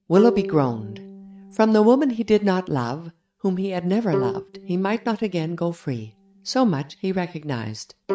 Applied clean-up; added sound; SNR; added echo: neural mask model RNNoise.